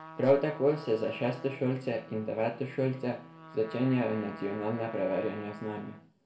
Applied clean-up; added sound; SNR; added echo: none; Trumpet; 17 dB; reverberation time 0.3 s.